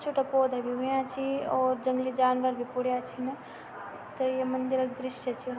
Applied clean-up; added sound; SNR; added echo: none; none; none; none.